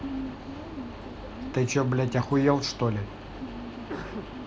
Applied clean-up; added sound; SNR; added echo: none; Sneeze; 11 dB; none.